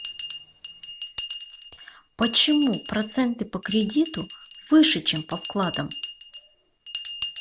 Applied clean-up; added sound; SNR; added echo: none; Bell; 7 dB; none.